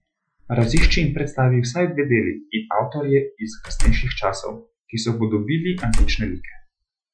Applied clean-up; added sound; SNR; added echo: classical method Wiener filter.